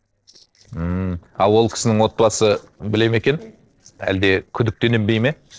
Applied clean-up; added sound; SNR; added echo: neural separator model SepFormer DNS4.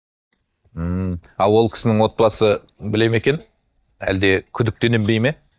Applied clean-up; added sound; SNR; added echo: neural mask model DeepFilterNet 3.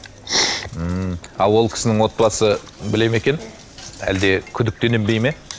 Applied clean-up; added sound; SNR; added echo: none; Knock; 20 dB; none.